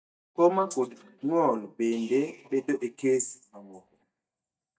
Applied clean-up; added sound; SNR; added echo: neural mask model DeepFilterNet 3.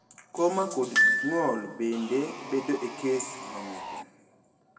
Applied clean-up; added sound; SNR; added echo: none; Sawing; 12 dB; reverberation time 1.3 s.